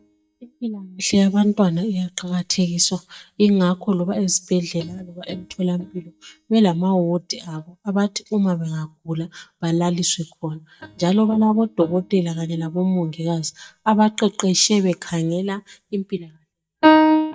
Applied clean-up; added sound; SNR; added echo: neural mask model DeepFilterNet 3.